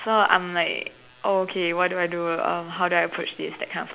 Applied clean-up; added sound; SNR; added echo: none; none; none; none.